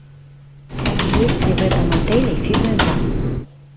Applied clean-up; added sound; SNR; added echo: none; Typing; -5 dB; none.